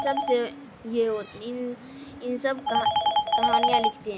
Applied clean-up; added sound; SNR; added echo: none; none; none; none.